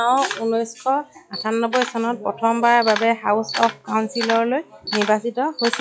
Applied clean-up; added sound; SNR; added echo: classical method log-MMSE.